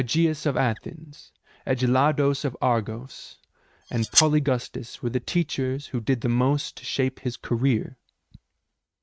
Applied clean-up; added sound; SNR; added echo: neural mask model RNNoise.